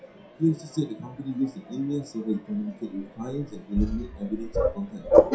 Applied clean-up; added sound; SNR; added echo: classical method WPE with log-MMSE.